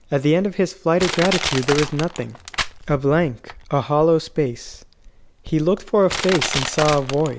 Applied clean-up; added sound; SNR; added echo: none; Crushing; 9 dB; none.